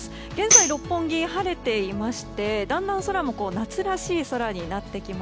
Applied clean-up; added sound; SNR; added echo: none; Tambourine; -3 dB; none.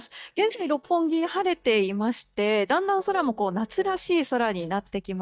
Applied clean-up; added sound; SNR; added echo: neural mask model DeepFilterNet 3.